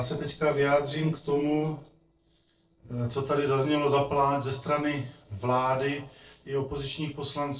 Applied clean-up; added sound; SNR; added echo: neural separator model SepFormer DNS4.